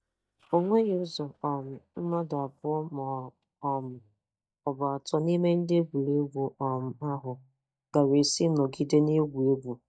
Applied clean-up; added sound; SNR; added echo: neural mask model DeepFilterNet 3.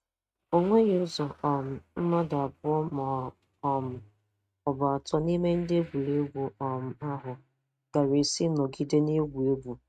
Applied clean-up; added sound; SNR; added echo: neural mask model RNNoise.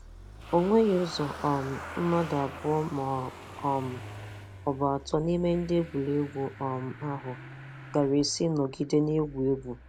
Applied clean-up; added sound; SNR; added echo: none; Engine starting / Motor vehicle (road); 15 dB; none.